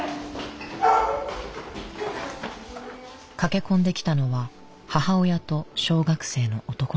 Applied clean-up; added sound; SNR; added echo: none; none; none; none.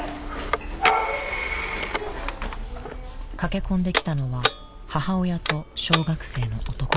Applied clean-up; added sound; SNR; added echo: none; Telephone; 0 dB; none.